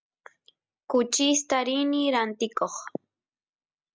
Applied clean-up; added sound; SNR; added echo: none; none; none; none.